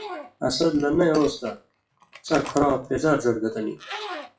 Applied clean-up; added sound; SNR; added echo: classical method WPE with log-MMSE.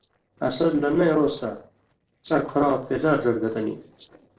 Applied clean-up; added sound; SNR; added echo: neural separator model SepFormer DNS4.